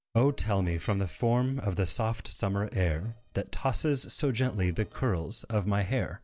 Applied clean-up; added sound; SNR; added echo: neural separator model SepFormer DNS4.